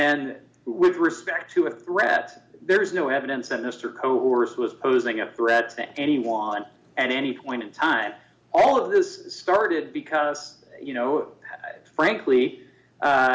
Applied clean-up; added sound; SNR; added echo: none; none; none; none.